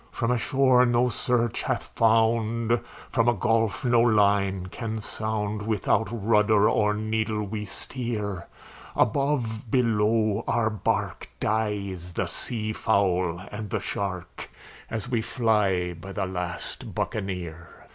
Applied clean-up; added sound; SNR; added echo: none; none; none; none.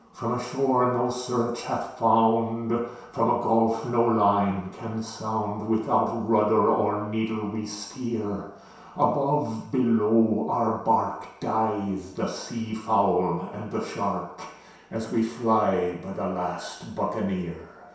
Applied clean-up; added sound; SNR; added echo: none; none; none; reverberation time 0.7 s.